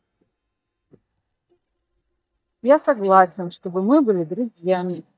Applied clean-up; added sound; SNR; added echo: neural mask model DeepFilterNet 3.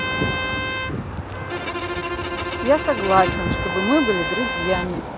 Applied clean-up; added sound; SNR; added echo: none; Bowed string instrument + Trumpet; 4 dB; none.